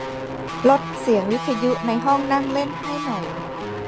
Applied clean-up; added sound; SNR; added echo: none; Guitar; 7 dB; none.